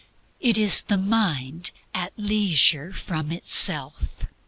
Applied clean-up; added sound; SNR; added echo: none; none; none; none.